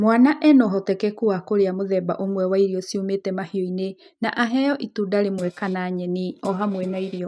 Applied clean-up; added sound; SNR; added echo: neural mask model RNNoise.